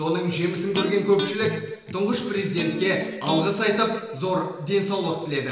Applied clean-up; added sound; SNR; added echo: none; Electric guitar; 9 dB; reverberation time 1.1 s.